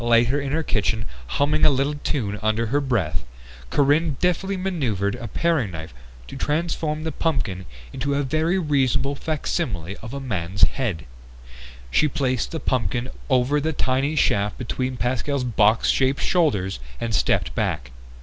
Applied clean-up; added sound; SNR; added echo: none; none; none; none.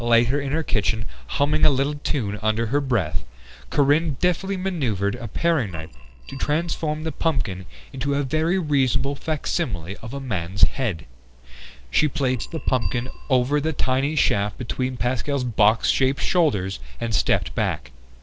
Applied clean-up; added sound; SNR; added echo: neural separator model SepFormer DNS4.